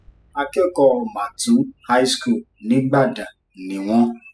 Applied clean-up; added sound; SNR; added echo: classical method spectral subtraction.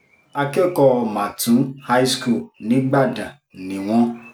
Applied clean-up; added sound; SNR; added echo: none; none; none; none.